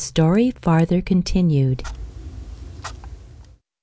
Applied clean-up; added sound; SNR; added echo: none; Clock; 14 dB; none.